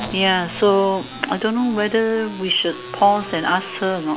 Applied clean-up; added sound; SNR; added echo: none; Wind instrument, woodwind instrument; 19 dB; none.